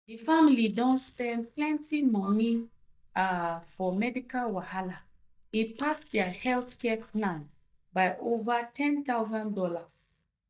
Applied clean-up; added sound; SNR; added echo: neural mask model DeepFilterNet 3.